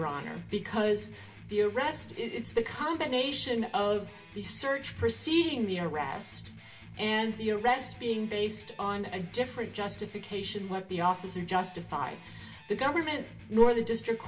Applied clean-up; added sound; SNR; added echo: none; Electric guitar; 18 dB; reverberation time 0.2 s.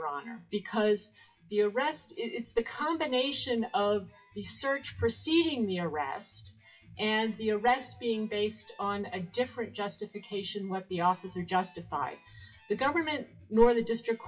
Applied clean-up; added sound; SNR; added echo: classical method WPE with log-MMSE.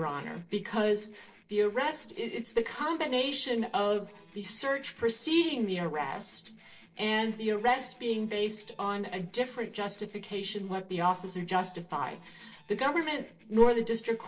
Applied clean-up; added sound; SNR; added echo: neural separator model SepFormer DNS4.